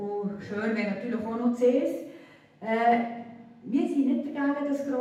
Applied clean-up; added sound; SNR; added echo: none; none; none; reverberation time 0.8 s.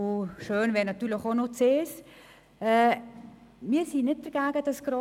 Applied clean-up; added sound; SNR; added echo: none; none; none; none.